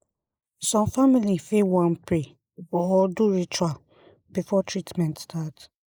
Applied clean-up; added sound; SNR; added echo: neural mask model Resemble Enhance denoiser.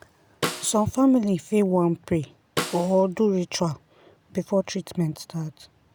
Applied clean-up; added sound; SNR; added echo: none; Snare drum; 10 dB; none.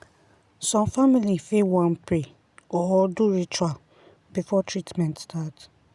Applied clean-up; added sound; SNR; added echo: none; none; none; none.